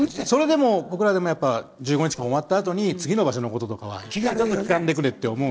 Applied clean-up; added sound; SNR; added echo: neural separator model SepFormer DNS4.